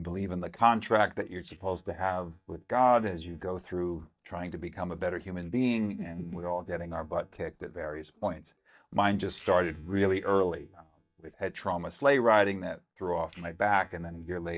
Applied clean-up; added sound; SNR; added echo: neural mask model DeepFilterNet 3.